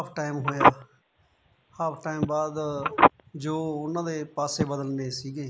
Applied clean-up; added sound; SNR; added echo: none; Telephone; -4 dB; none.